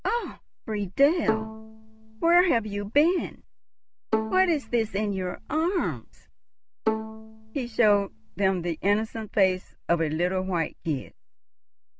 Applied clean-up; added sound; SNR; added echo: none; Bowed string instrument; 8 dB; none.